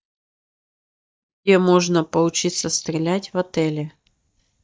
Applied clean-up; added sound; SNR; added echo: neural mask model DeepFilterNet 3.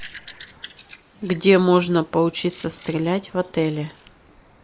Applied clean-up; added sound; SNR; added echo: neural mask model Resemble Enhance denoiser.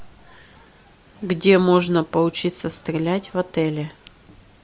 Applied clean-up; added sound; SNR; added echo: none; none; none; none.